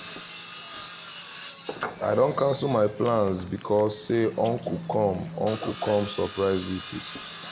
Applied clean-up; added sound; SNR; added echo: none; Tools; 9 dB; none.